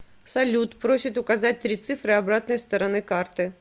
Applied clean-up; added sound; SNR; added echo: none; none; none; none.